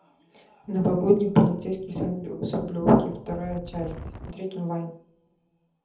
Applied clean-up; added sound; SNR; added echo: none; Wind; 12 dB; reverberation time 0.6 s.